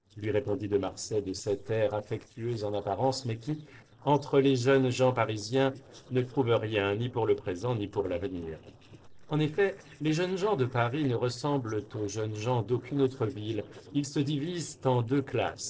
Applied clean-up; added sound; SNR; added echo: neural separator model SepFormer DNS4.